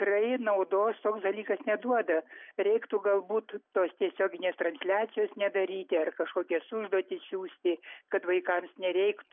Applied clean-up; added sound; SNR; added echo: none; none; none; none.